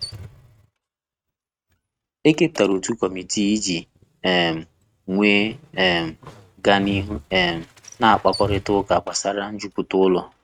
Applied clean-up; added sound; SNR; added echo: neural mask model RNNoise.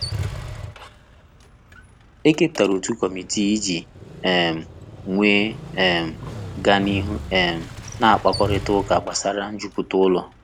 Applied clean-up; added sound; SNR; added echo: none; Motorcycle; 11 dB; none.